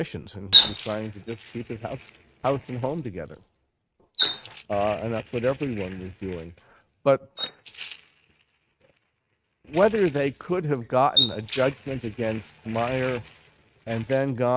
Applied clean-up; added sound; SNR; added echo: neural mask model RNNoise.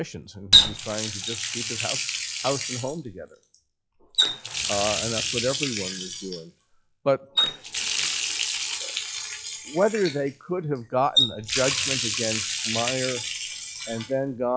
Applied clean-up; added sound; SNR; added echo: classical method log-MMSE.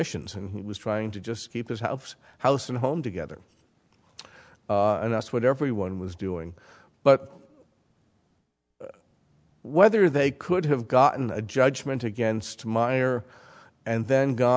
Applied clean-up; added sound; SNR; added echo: none; none; none; none.